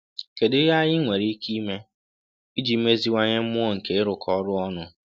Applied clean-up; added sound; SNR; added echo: none; none; none; none.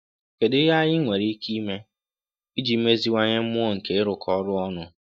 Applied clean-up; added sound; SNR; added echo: neural mask model DeepFilterNet 3.